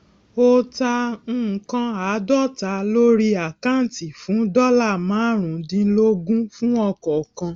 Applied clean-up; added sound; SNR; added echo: none; none; none; none.